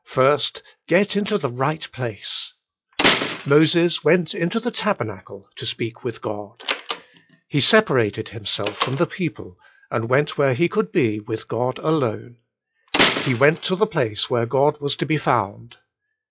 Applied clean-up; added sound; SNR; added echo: classical method log-MMSE.